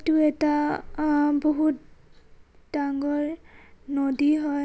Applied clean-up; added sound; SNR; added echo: none; none; none; none.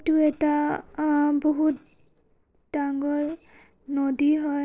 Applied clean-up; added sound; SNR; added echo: neural separator model SepFormer DNS4.